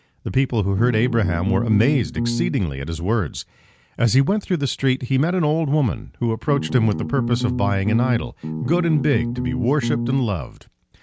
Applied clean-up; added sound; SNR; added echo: none; Bass guitar; 4 dB; none.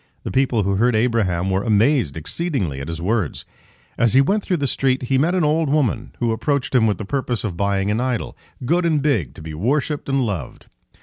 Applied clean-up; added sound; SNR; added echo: none; none; none; none.